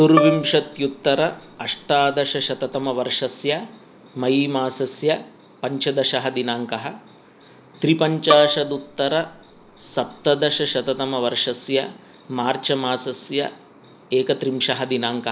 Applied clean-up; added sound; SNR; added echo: none; Bowed string instrument; 5 dB; none.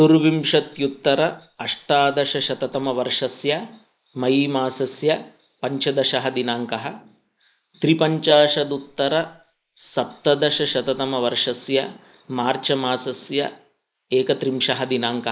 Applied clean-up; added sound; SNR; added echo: neural mask model Resemble Enhance denoiser.